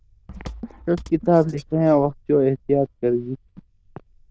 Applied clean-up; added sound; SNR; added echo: neural diffusion model UNIVERSE++.